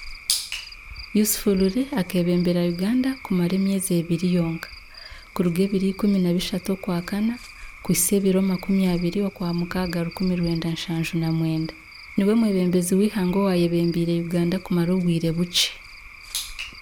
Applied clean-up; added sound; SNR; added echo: none; Cricket / Frog; 18 dB; none.